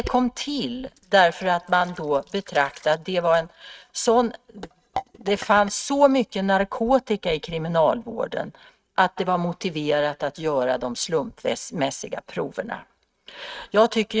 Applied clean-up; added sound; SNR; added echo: neural mask model RNNoise.